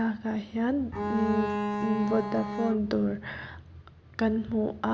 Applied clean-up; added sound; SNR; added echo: none; Bowed string instrument; 3 dB; none.